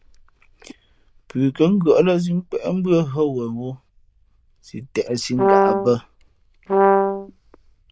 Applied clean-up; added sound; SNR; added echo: neural diffusion model UNIVERSE++.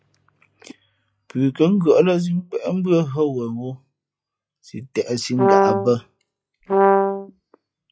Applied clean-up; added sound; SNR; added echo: classical method log-MMSE.